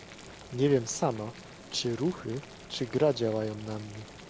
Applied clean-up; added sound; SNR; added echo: none; Boiling; 16 dB; none.